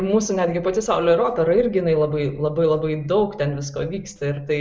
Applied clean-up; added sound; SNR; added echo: none; none; none; none.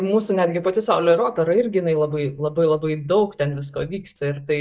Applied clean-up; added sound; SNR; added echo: neural mask model DeepFilterNet 3.